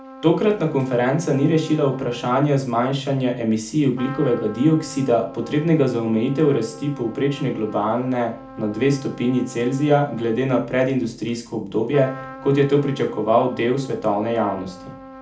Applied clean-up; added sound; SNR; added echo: none; Trumpet; 18 dB; reverberation time 0.3 s.